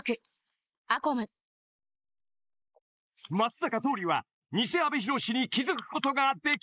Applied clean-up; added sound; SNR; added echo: neural mask model Resemble Enhance denoiser.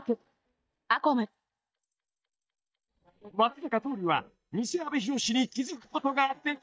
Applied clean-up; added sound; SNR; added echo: neural mask model DeepFilterNet 3.